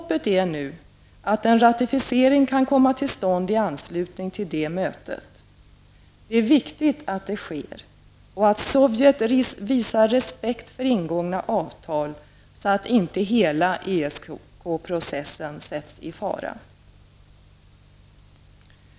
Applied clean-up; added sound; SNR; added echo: none; none; none; none.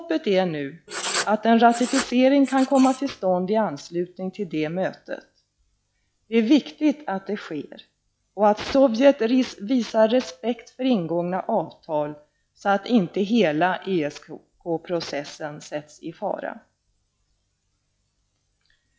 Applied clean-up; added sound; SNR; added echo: classical method log-MMSE.